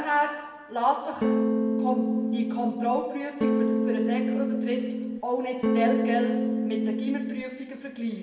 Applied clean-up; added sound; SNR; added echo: none; Electric guitar / Strum; -4 dB; reverberation time 1.2 s.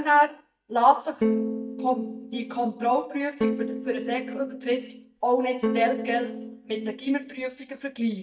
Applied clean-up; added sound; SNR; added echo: neural mask model DeepFilterNet 3.